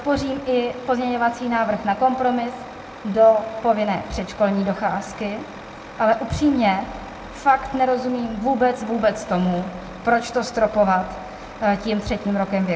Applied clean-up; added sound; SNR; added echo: none; Truck; 17 dB; reverberation time 0.9 s.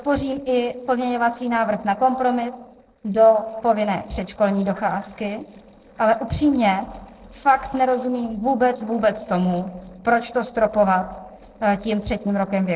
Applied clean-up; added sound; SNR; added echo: neural separator model SepFormer DNS4.